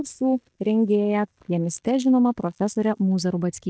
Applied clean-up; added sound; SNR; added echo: neural mask model DeepFilterNet 3.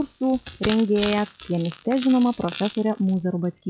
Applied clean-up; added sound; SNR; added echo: classical method log-MMSE.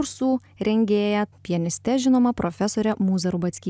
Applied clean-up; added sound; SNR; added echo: none; none; none; none.